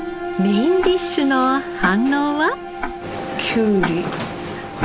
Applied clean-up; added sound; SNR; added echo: none; Tick-tock; 13 dB; none.